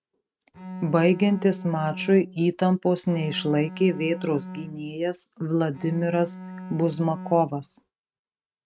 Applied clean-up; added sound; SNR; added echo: neural mask model RNNoise.